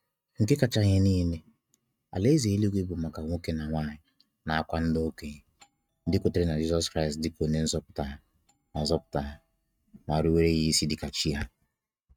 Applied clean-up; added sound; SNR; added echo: neural mask model RNNoise.